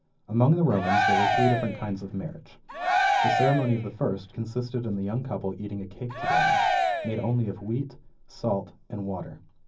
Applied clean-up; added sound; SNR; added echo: none; Cheering; -2 dB; reverberation time 0.4 s.